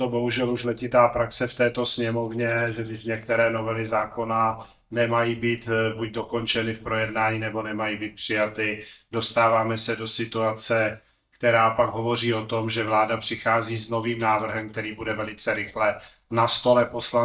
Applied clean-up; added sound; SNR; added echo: neural mask model DeepFilterNet 3.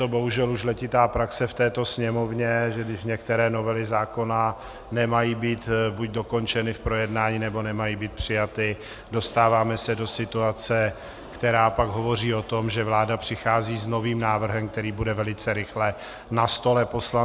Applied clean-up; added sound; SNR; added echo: none; none; none; none.